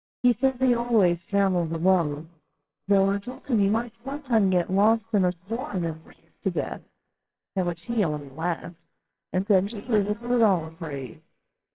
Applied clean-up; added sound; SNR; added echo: neural separator model SepFormer WHAMR!.